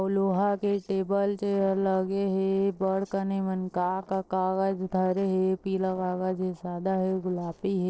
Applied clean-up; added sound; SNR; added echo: neural separator model SepFormer DNS4.